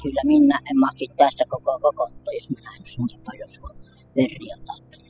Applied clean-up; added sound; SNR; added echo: classical method spectral subtraction.